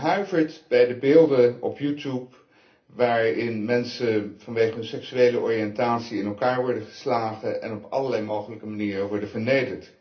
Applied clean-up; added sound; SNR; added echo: none; none; none; reverberation time 0.3 s.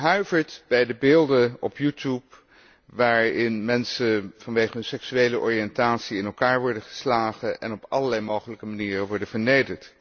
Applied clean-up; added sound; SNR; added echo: none; none; none; none.